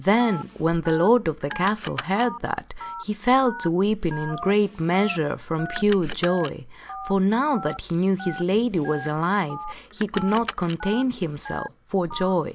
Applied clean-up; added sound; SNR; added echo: none; Car + Telephone; 13 dB; none.